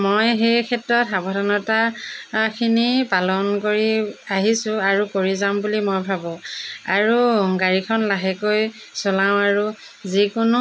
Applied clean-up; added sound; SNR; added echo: none; none; none; none.